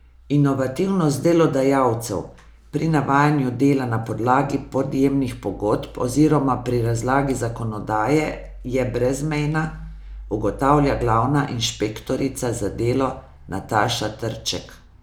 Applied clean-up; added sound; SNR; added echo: none; none; none; none.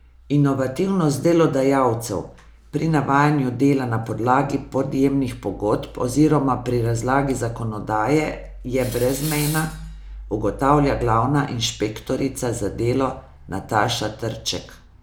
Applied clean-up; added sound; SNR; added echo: none; Tools; 13 dB; none.